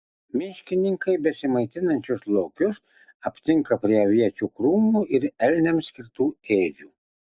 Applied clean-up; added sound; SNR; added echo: none; none; none; none.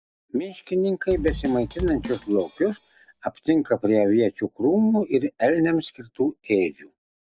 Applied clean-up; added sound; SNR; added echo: none; Bass drum / Snare drum; 11 dB; none.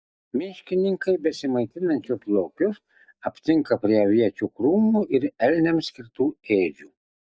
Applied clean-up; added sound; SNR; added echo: neural mask model DeepFilterNet 3.